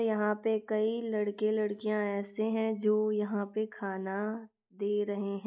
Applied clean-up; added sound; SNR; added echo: none; none; none; none.